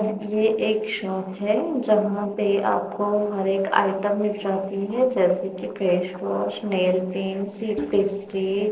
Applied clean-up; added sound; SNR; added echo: neural separator model SepFormer DNS4.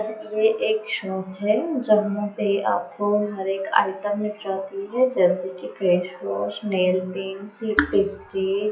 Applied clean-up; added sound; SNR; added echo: classical method WPE with log-MMSE.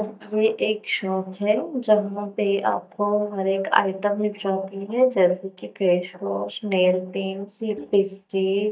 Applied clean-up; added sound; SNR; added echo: neural mask model DeepFilterNet 3.